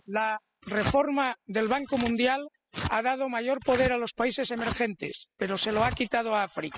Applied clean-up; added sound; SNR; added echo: classical method spectral subtraction.